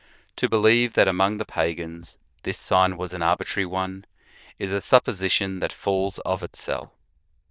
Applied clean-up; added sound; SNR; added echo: neural diffusion model UNIVERSE++.